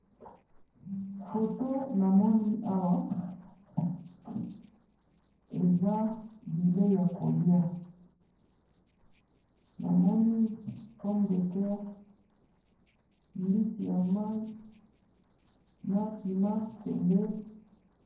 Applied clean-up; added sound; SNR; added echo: neural separator model SepFormer DNS4.